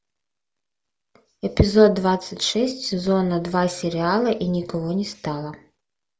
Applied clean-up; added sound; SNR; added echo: none; none; none; none.